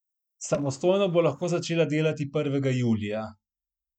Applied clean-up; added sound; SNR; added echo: neural mask model DeepFilterNet 3.